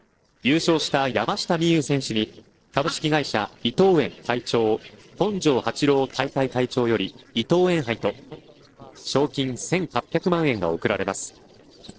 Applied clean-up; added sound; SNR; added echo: neural separator model SepFormer DNS4.